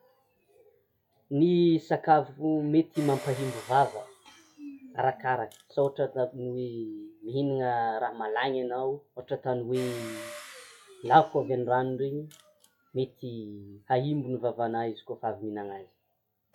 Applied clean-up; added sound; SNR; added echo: classical method log-MMSE.